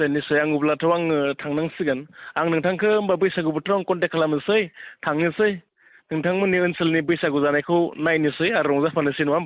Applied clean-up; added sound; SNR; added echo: none; none; none; none.